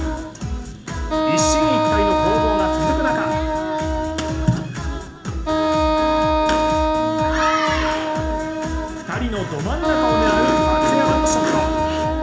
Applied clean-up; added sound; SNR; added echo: none; Wind instrument, woodwind instrument; -3 dB; reverberation time 0.4 s.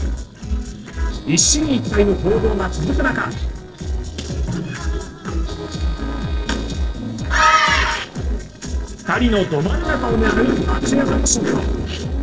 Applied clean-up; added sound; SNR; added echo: neural separator model SepFormer DNS4.